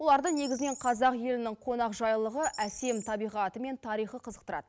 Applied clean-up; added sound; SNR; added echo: none; Bird; 16 dB; none.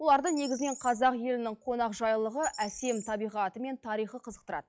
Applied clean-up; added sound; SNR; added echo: classical method log-MMSE.